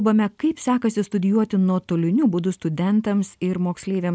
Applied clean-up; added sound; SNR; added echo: none; none; none; none.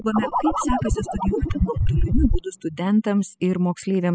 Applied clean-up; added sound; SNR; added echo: classical method spectral subtraction.